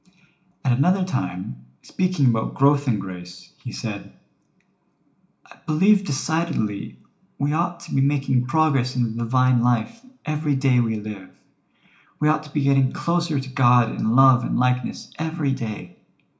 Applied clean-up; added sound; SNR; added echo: none; none; none; reverberation time 0.4 s.